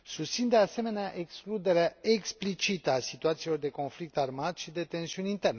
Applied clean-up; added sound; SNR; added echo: none; none; none; none.